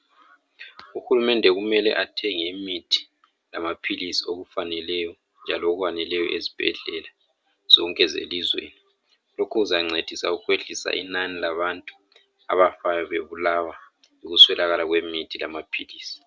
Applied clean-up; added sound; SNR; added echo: none; none; none; none.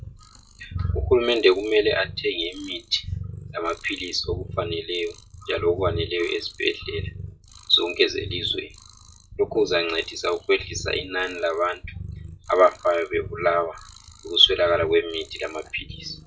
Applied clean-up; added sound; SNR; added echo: classical method WPE with log-MMSE.